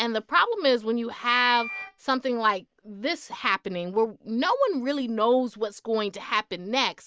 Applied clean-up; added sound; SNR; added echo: neural mask model RNNoise.